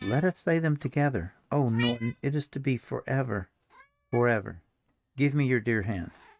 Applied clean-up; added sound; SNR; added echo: neural mask model RNNoise.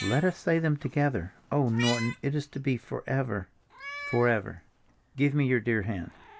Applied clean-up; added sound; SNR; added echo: none; Meow; 14 dB; none.